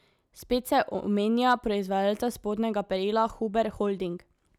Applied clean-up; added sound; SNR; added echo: none; none; none; none.